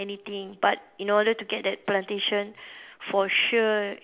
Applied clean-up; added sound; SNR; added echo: none; none; none; none.